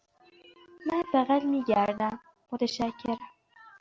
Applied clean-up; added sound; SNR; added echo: none; none; none; none.